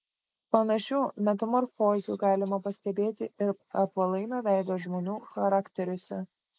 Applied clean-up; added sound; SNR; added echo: neural mask model Resemble Enhance denoiser.